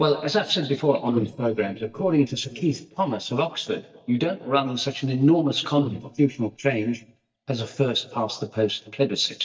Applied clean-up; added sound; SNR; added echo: neural mask model DeepFilterNet 3.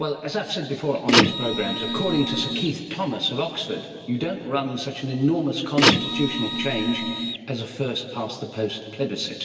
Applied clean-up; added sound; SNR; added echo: none; Printer; -3 dB; reverberation time 2.6 s.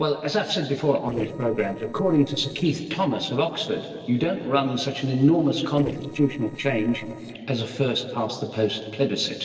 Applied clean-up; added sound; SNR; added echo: neural separator model SepFormer DNS4.